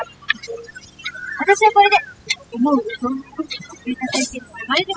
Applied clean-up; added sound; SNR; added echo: classical method spectral subtraction.